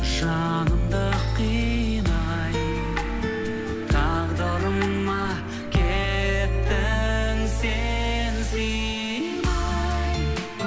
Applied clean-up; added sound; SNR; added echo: none; Cricket; 19 dB; none.